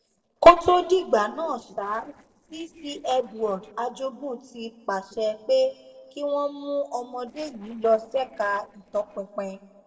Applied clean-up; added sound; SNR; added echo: neural separator model SepFormer DNS4.